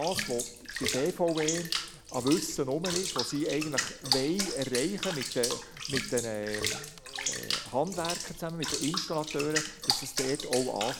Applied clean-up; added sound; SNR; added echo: none; Bathtub (filling or washing) / Water; 3 dB; none.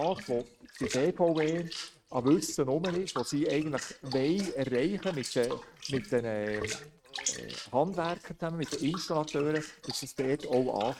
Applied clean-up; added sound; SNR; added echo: neural mask model RNNoise.